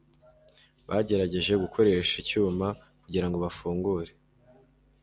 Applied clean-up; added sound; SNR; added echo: none; none; none; none.